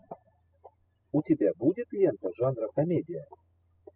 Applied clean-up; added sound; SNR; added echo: classical method spectral subtraction.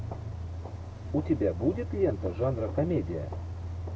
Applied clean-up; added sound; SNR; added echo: none; Idling / Engine starting / Accelerating, revving, vroom / Car; 5 dB; none.